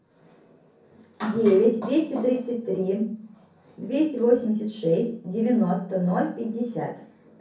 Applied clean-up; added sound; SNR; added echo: none; none; none; reverberation time 0.6 s.